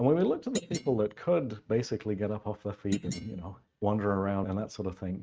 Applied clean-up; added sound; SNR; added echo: neural mask model RNNoise.